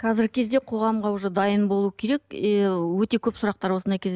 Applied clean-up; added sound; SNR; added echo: none; none; none; none.